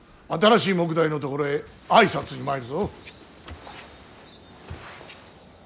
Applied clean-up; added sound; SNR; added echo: none; none; none; none.